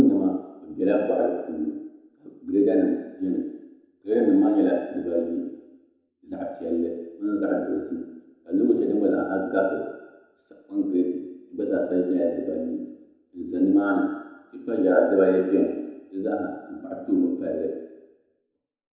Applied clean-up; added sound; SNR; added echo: none; none; none; reverberation time 1.0 s.